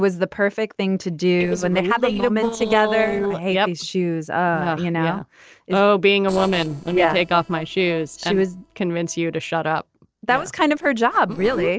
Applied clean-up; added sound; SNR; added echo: neural separator model SepFormer DNS4.